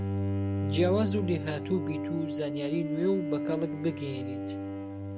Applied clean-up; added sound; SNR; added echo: none; Bowed string instrument; 1 dB; none.